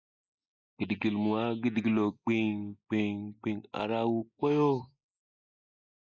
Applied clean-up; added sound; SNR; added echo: neural mask model Resemble Enhance denoiser.